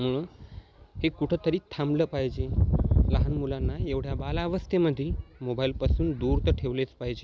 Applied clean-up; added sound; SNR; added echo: none; none; none; none.